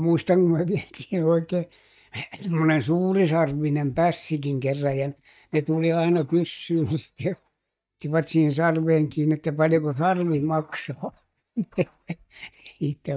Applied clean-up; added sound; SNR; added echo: neural mask model DeepFilterNet 3.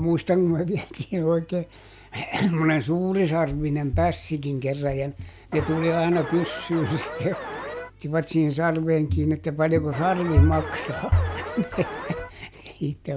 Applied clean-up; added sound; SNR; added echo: none; Alarm; 10 dB; none.